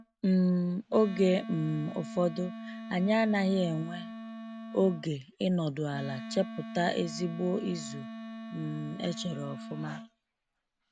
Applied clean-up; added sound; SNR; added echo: none; Wind instrument, woodwind instrument; 12 dB; none.